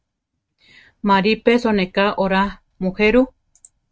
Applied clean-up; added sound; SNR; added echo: neural mask model RNNoise.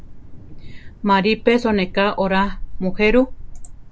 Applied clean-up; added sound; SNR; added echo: none; Thunder; 9 dB; none.